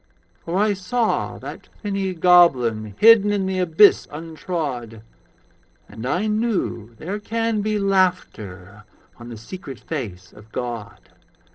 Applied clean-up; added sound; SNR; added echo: neural separator model SepFormer DNS4.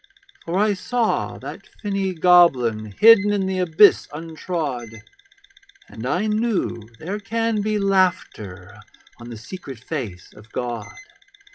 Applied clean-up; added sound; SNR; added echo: classical method WPE with log-MMSE.